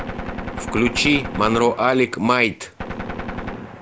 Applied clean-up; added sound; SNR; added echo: none; Gunshot, gunfire; 9 dB; none.